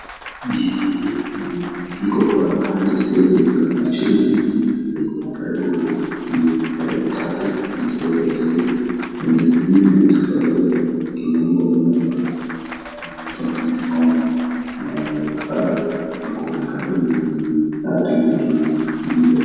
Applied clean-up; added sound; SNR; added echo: none; Applause / Cheering / Clapping; 17 dB; reverberation time 2.1 s.